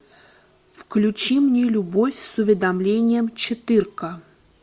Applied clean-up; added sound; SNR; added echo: none; none; none; none.